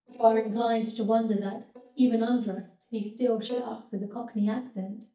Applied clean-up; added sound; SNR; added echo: neural mask model DeepFilterNet 3.